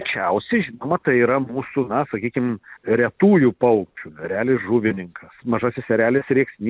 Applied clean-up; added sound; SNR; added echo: none; none; none; none.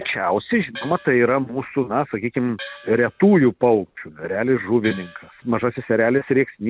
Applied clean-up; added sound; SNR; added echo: none; Gong; 19 dB; none.